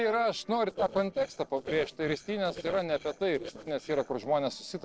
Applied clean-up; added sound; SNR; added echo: neural separator model SepFormer DNS4.